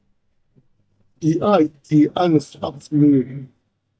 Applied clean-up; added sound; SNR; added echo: neural mask model DeepFilterNet 3.